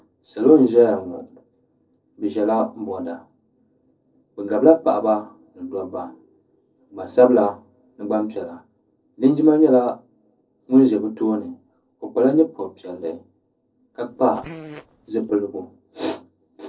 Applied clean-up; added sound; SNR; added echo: neural separator model SepFormer DNS4.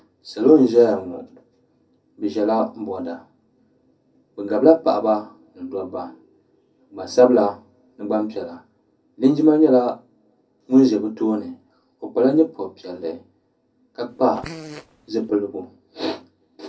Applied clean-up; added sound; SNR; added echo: none; Fart; 17 dB; reverberation time 0.3 s.